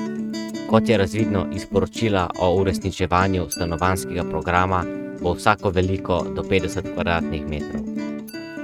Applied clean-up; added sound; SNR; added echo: neural mask model RNNoise.